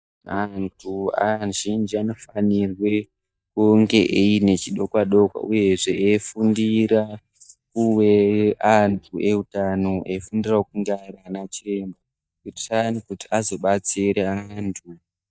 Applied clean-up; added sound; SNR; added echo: neural mask model DeepFilterNet 3.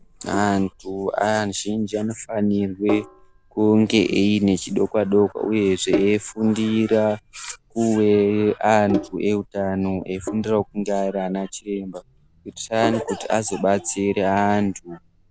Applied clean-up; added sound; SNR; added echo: none; Sink (filling or washing); 14 dB; none.